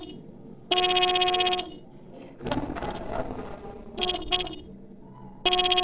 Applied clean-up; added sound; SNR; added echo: neural separator model SepFormer DNS4.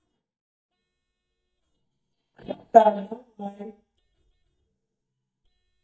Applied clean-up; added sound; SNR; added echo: neural mask model DeepFilterNet 3.